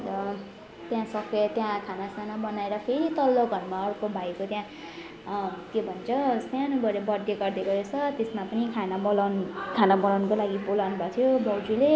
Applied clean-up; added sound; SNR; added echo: none; none; none; none.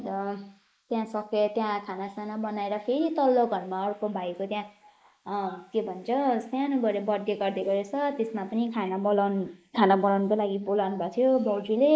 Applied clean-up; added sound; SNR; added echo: neural mask model Resemble Enhance denoiser.